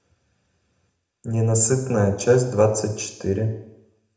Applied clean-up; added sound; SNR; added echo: none; none; none; reverberation time 0.7 s.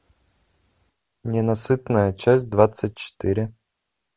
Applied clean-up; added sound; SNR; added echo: none; none; none; none.